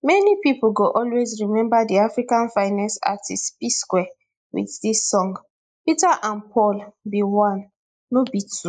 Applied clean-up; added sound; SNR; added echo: neural mask model Resemble Enhance denoiser.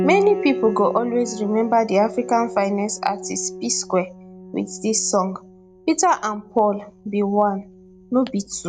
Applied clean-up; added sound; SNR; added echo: none; Piano; 12 dB; none.